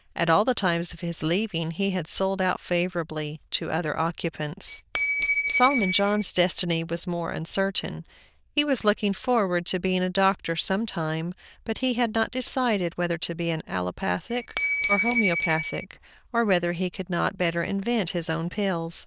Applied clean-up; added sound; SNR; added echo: neural diffusion model UNIVERSE++.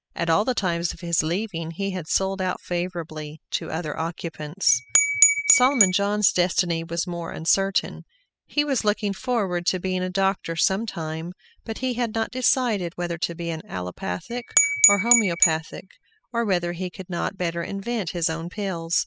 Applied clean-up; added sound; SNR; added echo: classical method spectral subtraction.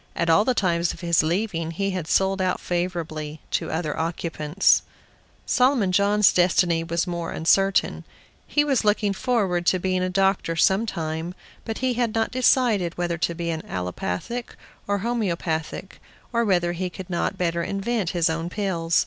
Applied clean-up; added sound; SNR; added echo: none; none; none; none.